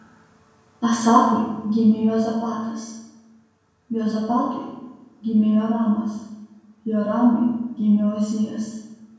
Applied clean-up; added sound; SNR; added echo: none; none; none; reverberation time 1.0 s.